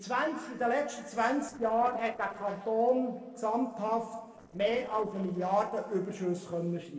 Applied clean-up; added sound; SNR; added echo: neural separator model SepFormer DNS4.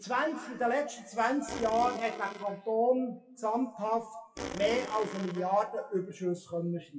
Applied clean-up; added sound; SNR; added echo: classical method WPE with log-MMSE.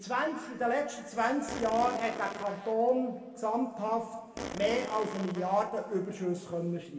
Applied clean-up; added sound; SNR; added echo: none; Fart; 9 dB; reverberation time 1.7 s.